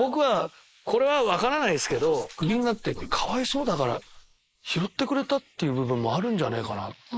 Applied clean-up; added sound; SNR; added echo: neural mask model Resemble Enhance denoiser.